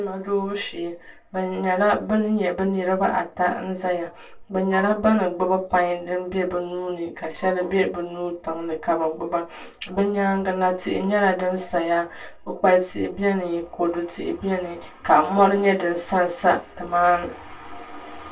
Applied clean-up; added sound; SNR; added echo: neural separator model SepFormer DNS4.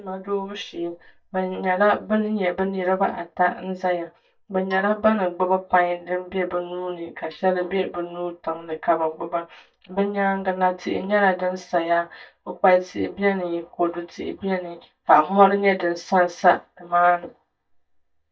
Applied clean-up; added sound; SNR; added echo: neural mask model DeepFilterNet 3.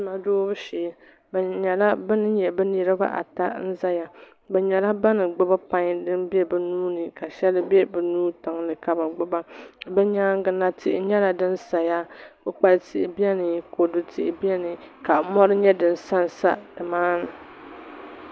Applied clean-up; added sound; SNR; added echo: none; none; none; none.